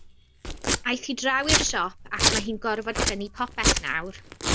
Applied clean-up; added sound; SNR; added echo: none; Domestic sounds, home sounds; -2 dB; none.